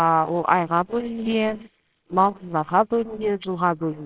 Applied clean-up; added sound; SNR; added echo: neural separator model SepFormer WHAMR!.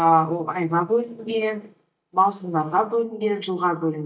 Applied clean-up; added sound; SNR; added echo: neural mask model DeepFilterNet 3.